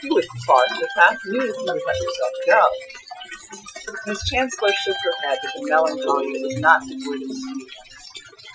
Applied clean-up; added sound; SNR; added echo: classical method Wiener filter.